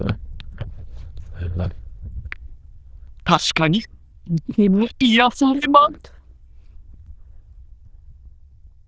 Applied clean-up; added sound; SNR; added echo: neural diffusion model UNIVERSE++.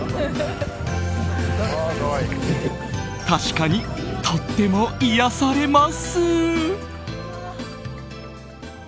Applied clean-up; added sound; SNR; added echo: none; Wind; 17 dB; none.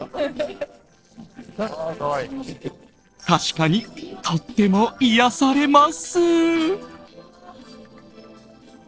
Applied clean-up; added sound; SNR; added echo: neural separator model SepFormer DNS4.